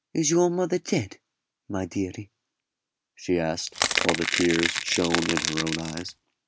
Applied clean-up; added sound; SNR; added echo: none; Crackle / Crushing; 0 dB; none.